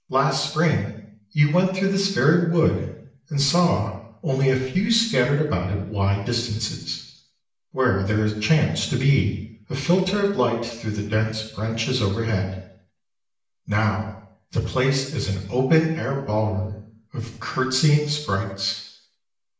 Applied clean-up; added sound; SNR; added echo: none; none; none; reverberation time 0.7 s.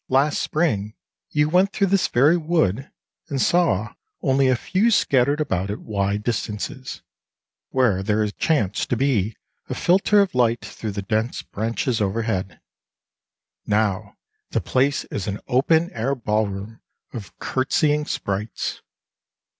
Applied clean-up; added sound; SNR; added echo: none; none; none; none.